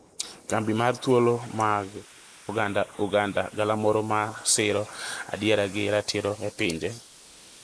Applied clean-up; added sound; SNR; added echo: neural mask model Resemble Enhance denoiser.